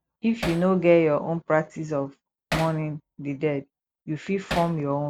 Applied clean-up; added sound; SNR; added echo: none; Hammer; 13 dB; none.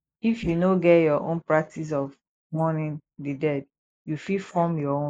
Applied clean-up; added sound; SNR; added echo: neural mask model Resemble Enhance denoiser.